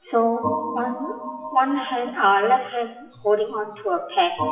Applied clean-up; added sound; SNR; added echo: classical method WPE with log-MMSE.